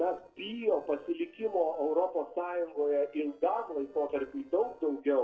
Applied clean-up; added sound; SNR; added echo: neural separator model SepFormer DNS4.